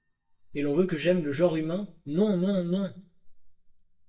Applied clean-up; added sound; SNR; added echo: neural mask model DeepFilterNet 3.